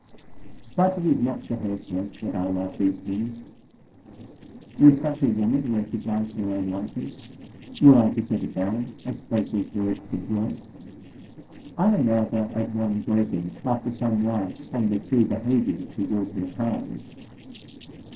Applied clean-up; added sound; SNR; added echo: neural separator model SepFormer DNS4.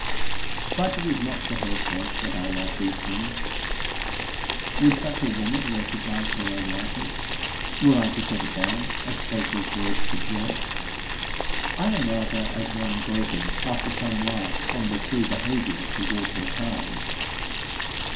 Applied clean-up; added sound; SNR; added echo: none; Boiling; -3 dB; reverberation time 0.5 s.